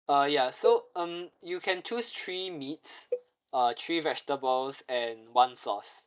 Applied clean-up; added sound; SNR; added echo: neural mask model DeepFilterNet 3.